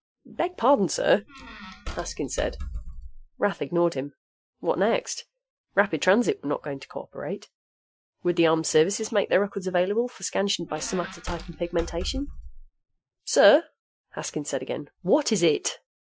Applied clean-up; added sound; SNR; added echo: classical method Wiener filter.